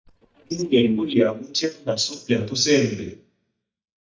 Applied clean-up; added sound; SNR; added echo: neural mask model DeepFilterNet 3.